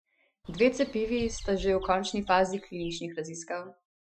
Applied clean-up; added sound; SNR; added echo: classical method Wiener filter.